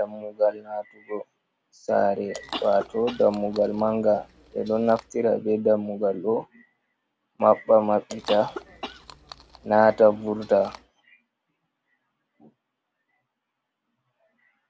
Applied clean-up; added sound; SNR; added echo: none; Chewing, mastication / Cough; 15 dB; none.